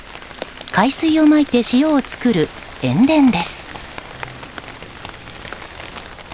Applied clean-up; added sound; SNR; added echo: none; Rain; 16 dB; none.